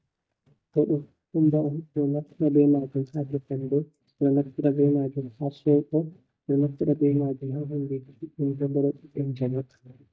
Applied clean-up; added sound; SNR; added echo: neural mask model DeepFilterNet 3.